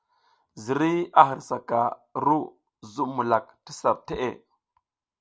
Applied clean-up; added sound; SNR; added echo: none; none; none; none.